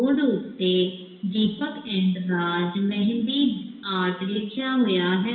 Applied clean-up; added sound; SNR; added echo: none; none; none; reverberation time 1.1 s.